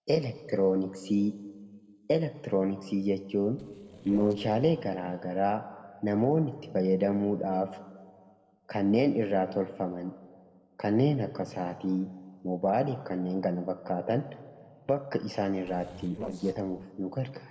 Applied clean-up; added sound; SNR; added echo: neural separator model SepFormer DNS4.